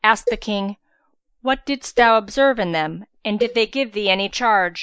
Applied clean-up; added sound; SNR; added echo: neural mask model Resemble Enhance denoiser.